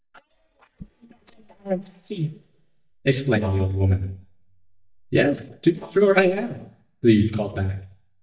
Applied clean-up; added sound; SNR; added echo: neural mask model DeepFilterNet 3.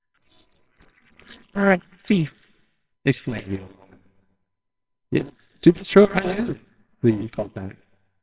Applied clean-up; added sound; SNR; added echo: neural separator model SepFormer WHAMR!.